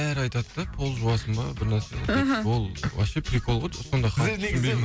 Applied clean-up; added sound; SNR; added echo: none; none; none; none.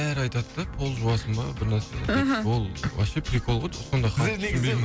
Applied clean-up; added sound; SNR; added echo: none; Organ; 20 dB; none.